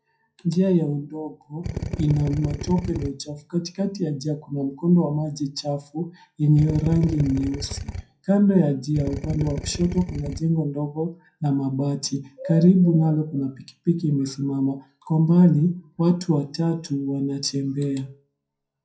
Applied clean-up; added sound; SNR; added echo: classical method WPE with log-MMSE.